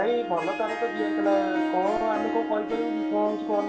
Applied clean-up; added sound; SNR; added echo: none; Harp; 1 dB; reverberation time 0.3 s.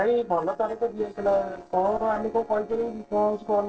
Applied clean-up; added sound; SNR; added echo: neural separator model SepFormer DNS4.